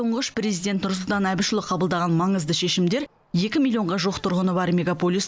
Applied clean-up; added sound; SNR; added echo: none; none; none; none.